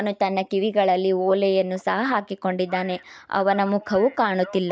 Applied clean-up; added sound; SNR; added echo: neural mask model Resemble Enhance denoiser.